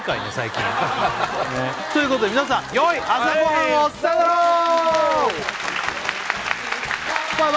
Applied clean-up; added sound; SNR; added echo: none; none; none; none.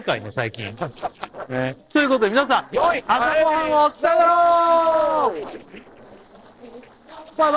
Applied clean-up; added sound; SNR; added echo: neural separator model SepFormer DNS4.